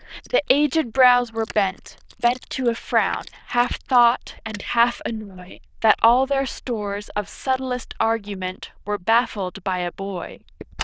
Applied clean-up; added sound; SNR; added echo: neural diffusion model UNIVERSE++.